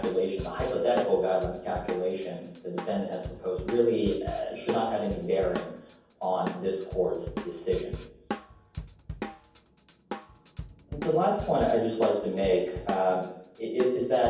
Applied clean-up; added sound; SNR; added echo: none; Drum kit; 11 dB; reverberation time 0.9 s.